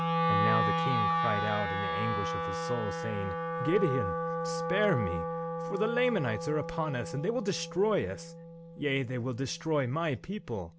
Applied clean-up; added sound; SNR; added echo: none; Wind instrument, woodwind instrument; 1 dB; none.